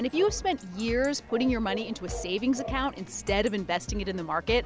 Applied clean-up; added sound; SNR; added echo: none; Bark / Chatter / Chirp, tweet / Livestock, farm animals, working animals; 15 dB; none.